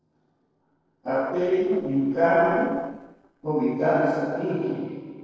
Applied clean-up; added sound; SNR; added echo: neural separator model SepFormer DNS4.